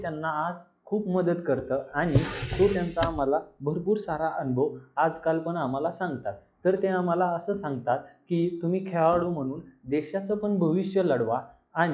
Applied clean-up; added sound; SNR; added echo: classical method log-MMSE.